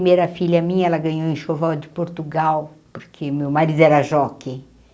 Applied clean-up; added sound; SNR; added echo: none; none; none; none.